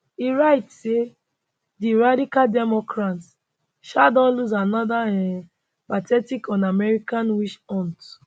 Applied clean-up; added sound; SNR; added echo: none; none; none; none.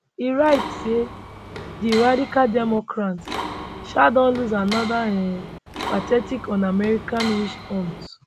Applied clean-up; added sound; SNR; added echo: none; Mechanisms; 10 dB; none.